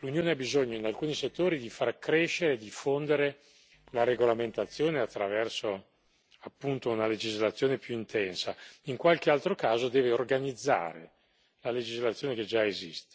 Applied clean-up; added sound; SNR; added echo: neural separator model SepFormer DNS4.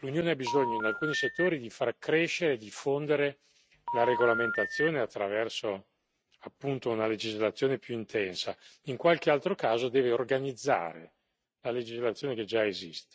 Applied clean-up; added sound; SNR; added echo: neural mask model RNNoise.